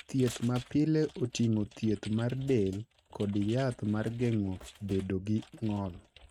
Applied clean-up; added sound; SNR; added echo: neural mask model RNNoise.